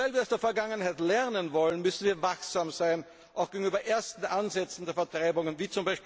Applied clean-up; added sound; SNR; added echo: none; none; none; none.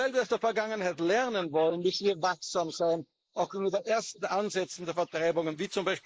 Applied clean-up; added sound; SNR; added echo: neural mask model Resemble Enhance denoiser.